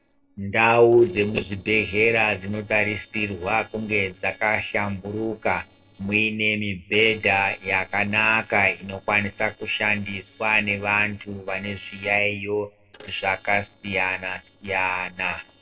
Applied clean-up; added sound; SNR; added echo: neural separator model SepFormer DNS4.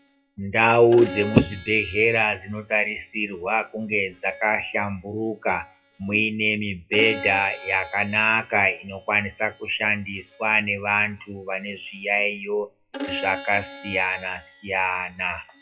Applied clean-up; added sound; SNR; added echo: classical method WPE with log-MMSE.